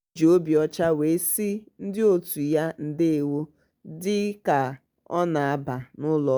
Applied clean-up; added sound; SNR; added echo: none; none; none; none.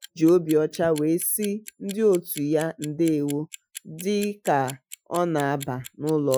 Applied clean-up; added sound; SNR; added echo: classical method Wiener filter.